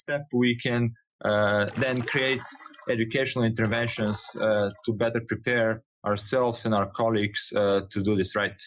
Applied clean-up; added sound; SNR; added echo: classical method Wiener filter.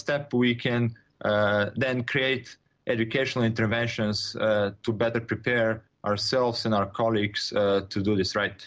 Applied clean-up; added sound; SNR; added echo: none; none; none; none.